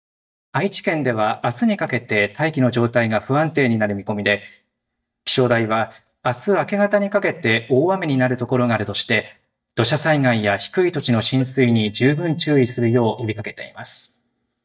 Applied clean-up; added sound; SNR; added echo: neural mask model DeepFilterNet 3.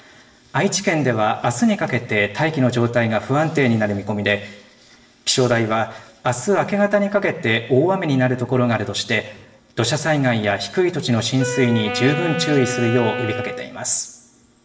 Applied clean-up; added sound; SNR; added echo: none; Wind instrument, woodwind instrument; 7 dB; reverberation time 0.7 s.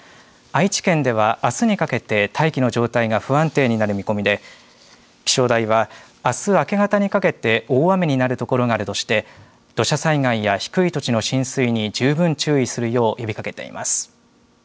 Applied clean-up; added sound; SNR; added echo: none; none; none; none.